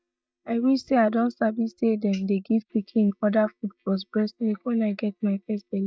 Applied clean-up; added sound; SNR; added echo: neural mask model DeepFilterNet 3.